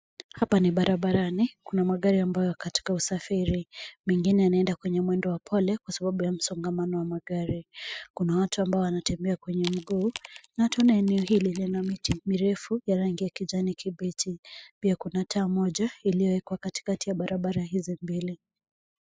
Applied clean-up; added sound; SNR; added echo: classical method spectral subtraction.